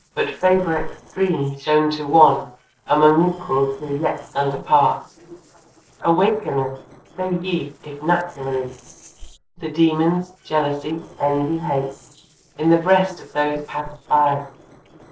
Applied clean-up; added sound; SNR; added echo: neural separator model SepFormer DNS4.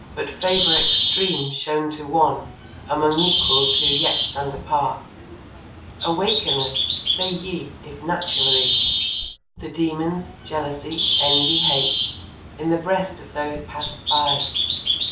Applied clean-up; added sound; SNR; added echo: none; Bird; -4 dB; reverberation time 0.4 s.